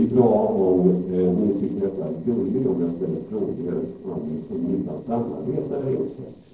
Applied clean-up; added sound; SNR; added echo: neural separator model SepFormer DNS4.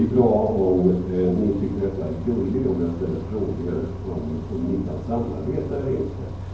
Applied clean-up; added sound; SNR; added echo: none; Bus; 9 dB; reverberation time 0.9 s.